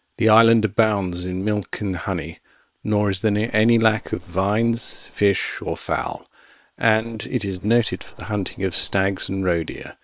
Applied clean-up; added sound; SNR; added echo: neural separator model SepFormer WHAM!.